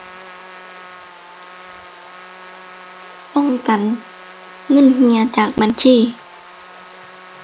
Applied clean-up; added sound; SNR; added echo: none; Stream + Trumpet; 19 dB; none.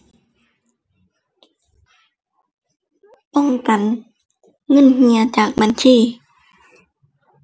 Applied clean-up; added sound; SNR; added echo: none; none; none; none.